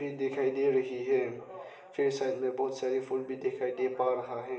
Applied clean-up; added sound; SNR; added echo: none; none; none; reverberation time 0.8 s.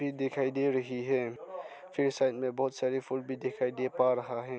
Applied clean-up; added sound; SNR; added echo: none; none; none; none.